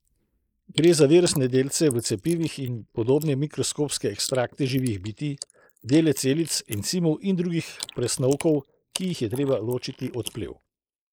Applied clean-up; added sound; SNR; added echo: neural mask model Resemble Enhance denoiser.